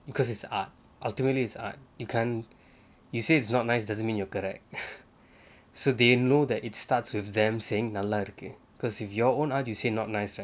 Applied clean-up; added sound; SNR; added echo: none; none; none; none.